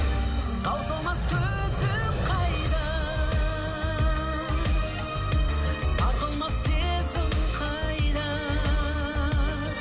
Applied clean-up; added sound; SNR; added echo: none; none; none; reverberation time 2.5 s.